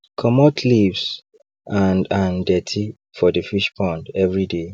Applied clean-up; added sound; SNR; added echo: none; none; none; none.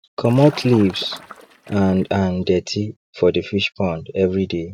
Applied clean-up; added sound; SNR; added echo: neural mask model RNNoise.